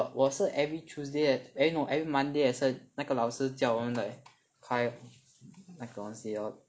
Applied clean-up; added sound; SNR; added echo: none; none; none; none.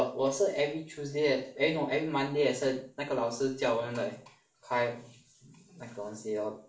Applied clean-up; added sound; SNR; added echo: none; none; none; reverberation time 0.4 s.